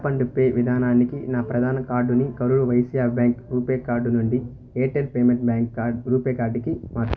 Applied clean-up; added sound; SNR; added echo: none; none; none; none.